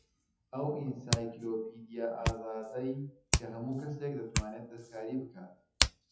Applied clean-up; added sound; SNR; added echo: classical method WPE with log-MMSE.